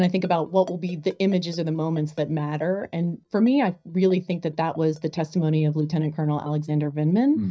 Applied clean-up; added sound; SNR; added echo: neural mask model DeepFilterNet 3.